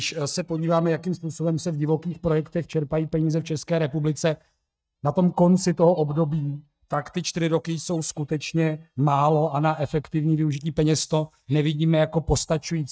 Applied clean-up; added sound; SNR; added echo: neural mask model DeepFilterNet 3.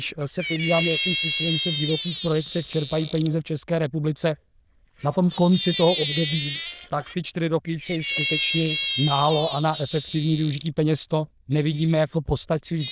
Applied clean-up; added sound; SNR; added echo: neural diffusion model UNIVERSE++.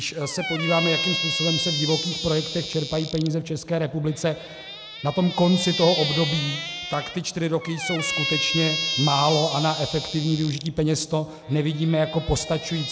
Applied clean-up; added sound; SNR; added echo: none; Squeak; 6 dB; none.